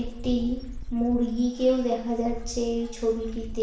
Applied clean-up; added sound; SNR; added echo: none; Bird / Dog; 9 dB; reverberation time 0.7 s.